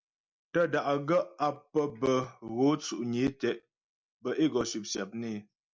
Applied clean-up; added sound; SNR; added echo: none; none; none; none.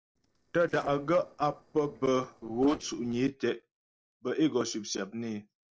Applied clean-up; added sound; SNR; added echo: neural separator model SepFormer DNS4.